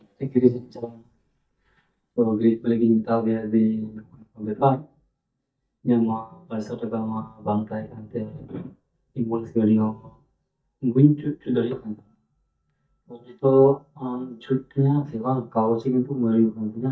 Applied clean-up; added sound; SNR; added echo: neural mask model DeepFilterNet 3.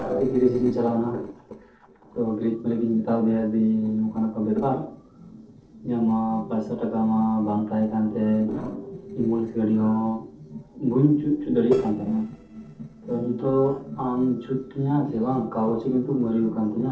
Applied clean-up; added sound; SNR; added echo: neural separator model SepFormer DNS4.